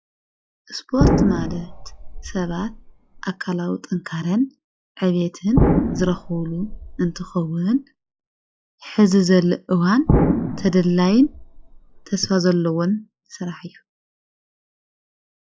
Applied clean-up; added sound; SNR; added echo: classical method log-MMSE.